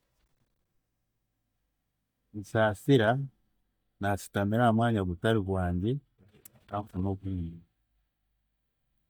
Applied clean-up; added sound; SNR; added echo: neural mask model DeepFilterNet 3.